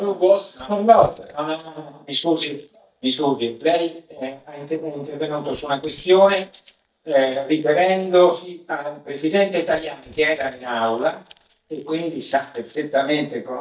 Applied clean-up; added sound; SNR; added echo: neural mask model DeepFilterNet 3.